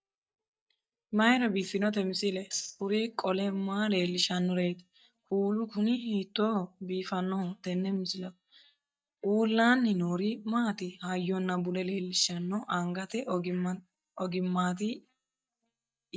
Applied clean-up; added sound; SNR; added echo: neural mask model DeepFilterNet 3.